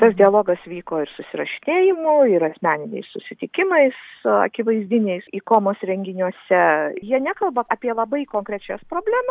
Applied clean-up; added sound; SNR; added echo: none; none; none; none.